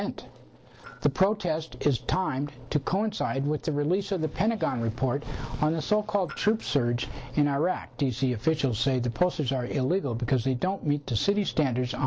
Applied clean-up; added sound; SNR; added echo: neural separator model SepFormer DNS4.